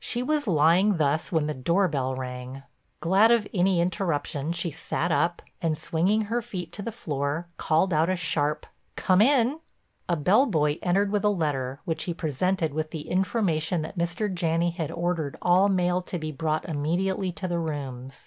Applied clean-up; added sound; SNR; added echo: none; none; none; none.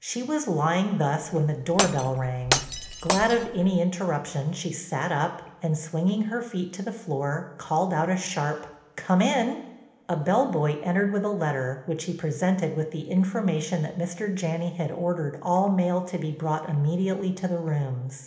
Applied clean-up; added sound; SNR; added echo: none; Glass; 4 dB; reverberation time 1.0 s.